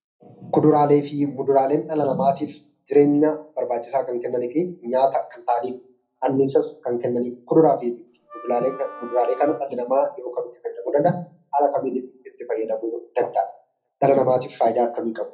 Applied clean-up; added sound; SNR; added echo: none; Wind instrument, woodwind instrument; 17 dB; reverberation time 0.3 s.